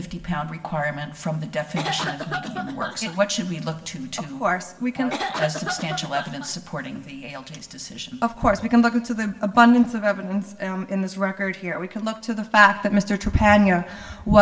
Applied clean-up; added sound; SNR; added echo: none; Cough; 8 dB; reverberation time 2.0 s.